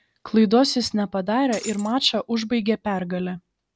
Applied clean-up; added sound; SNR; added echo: none; Shatter; 14 dB; none.